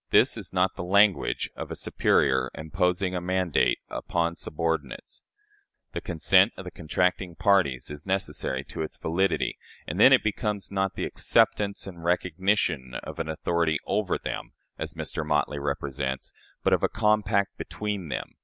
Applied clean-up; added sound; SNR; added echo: none; none; none; none.